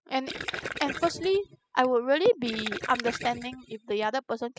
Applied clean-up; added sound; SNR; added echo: classical method spectral subtraction.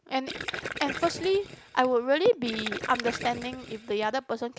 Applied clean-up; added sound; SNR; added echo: none; Gurgling; 10 dB; none.